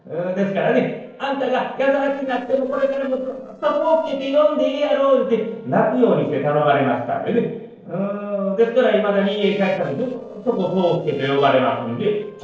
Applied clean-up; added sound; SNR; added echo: neural separator model SepFormer DNS4.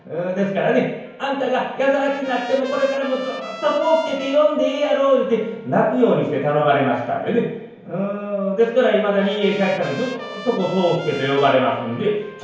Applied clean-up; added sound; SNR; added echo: none; Trumpet; 18 dB; reverberation time 1.0 s.